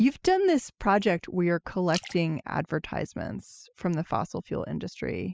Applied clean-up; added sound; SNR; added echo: classical method spectral subtraction.